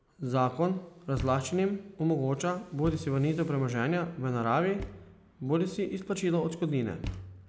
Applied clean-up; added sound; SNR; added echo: none; Thump, thud; 15 dB; none.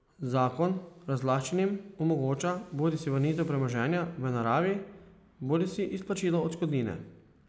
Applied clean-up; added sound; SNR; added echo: none; none; none; none.